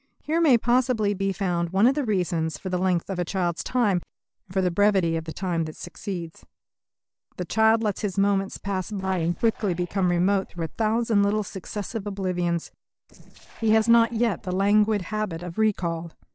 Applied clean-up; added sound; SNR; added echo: neural separator model SepFormer DNS4.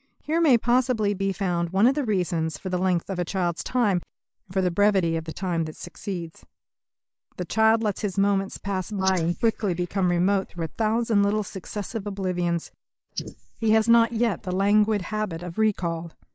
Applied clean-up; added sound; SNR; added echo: neural mask model Resemble Enhance denoiser.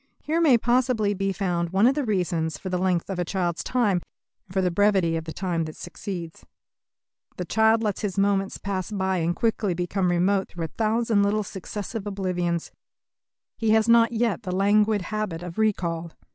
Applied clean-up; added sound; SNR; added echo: none; none; none; none.